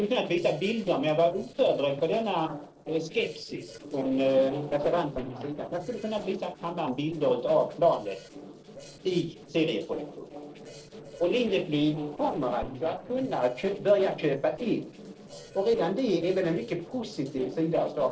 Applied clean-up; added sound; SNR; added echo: neural separator model SepFormer DNS4.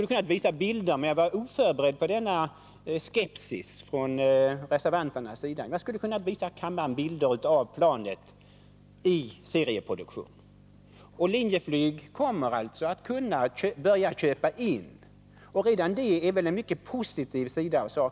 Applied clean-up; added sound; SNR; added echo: none; none; none; none.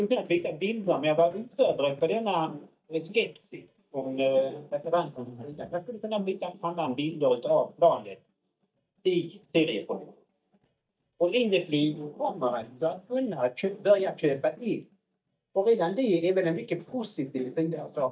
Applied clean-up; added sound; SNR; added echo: neural mask model DeepFilterNet 3.